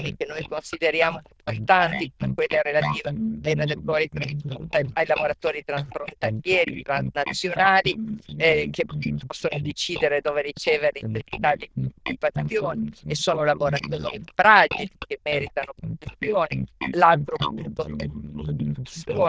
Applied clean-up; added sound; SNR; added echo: neural diffusion model UNIVERSE++.